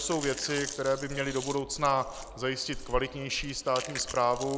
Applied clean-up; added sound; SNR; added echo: none; Chewing, mastication; 10 dB; none.